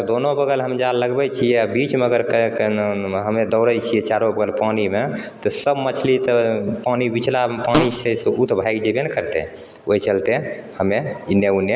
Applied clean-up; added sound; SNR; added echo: none; Fart; 3 dB; none.